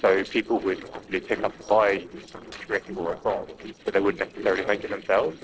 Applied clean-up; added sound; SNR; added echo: neural separator model SepFormer DNS4.